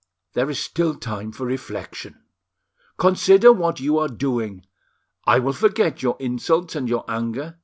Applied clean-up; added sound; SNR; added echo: none; none; none; none.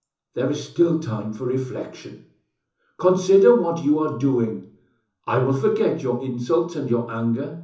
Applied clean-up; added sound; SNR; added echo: none; none; none; reverberation time 0.7 s.